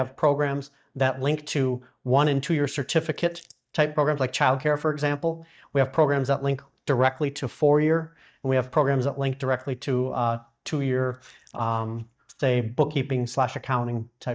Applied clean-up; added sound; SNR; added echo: neural mask model DeepFilterNet 3.